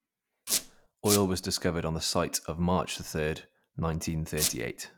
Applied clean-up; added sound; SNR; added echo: none; Squeak; 1 dB; none.